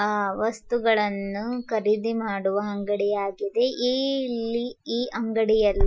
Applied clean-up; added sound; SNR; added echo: classical method Wiener filter.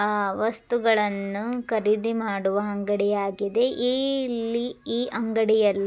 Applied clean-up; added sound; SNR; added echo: none; none; none; none.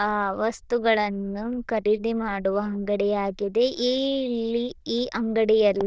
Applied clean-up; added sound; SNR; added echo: neural diffusion model UNIVERSE++.